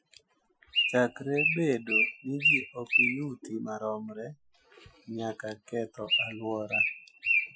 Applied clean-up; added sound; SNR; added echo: classical method Wiener filter.